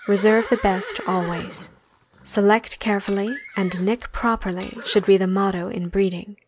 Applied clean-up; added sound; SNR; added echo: none; Glass + Livestock, farm animals, working animals; 14 dB; none.